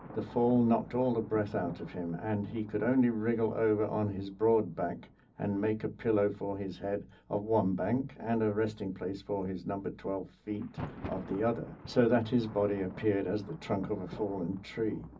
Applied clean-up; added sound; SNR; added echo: none; Thunder; 18 dB; reverberation time 0.4 s.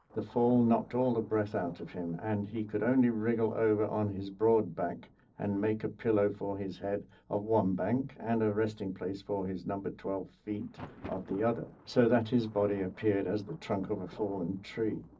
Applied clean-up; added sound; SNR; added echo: neural separator model SepFormer DNS4.